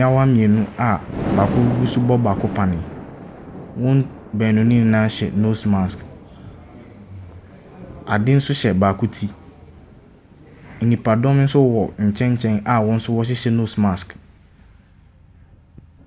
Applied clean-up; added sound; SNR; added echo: none; Thunder; 14 dB; none.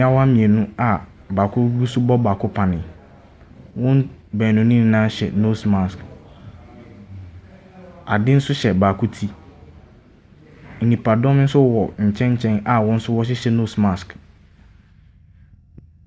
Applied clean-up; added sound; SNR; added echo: none; none; none; none.